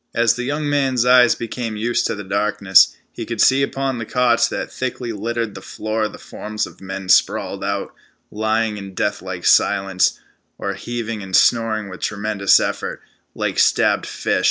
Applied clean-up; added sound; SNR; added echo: none; none; none; none.